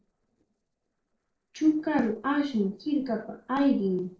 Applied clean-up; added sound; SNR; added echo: neural separator model SepFormer DNS4.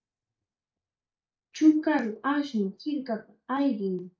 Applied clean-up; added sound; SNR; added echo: neural mask model DeepFilterNet 3.